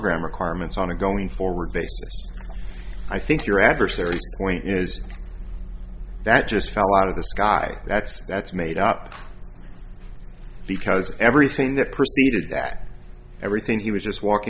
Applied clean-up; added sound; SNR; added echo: none; none; none; none.